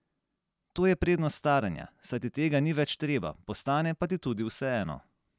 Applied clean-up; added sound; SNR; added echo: none; none; none; none.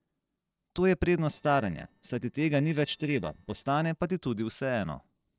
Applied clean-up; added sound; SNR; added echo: neural separator model SepFormer DNS4.